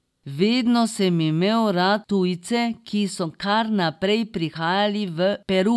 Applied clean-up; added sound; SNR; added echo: none; none; none; none.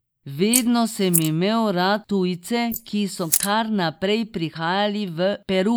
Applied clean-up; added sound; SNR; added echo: neural mask model Resemble Enhance denoiser.